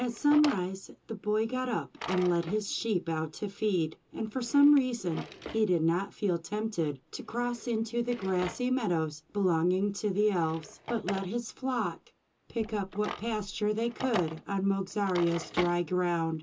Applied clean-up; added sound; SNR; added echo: none; Drawer open or close; 15 dB; reverberation time 0.2 s.